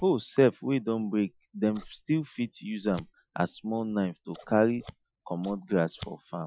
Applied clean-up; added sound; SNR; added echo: classical method Wiener filter.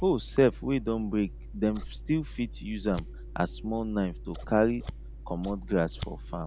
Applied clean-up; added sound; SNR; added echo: none; Scissors; 11 dB; none.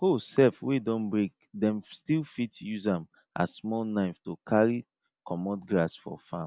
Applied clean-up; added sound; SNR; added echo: none; none; none; none.